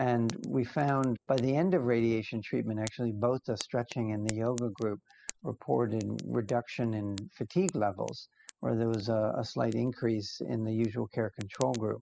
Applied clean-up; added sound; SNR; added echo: classical method spectral subtraction.